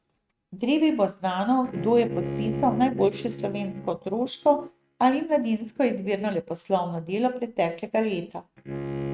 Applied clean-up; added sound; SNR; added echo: neural mask model RNNoise.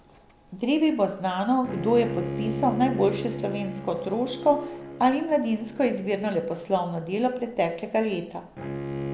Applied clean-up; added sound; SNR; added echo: none; Bowed string instrument; 10 dB; none.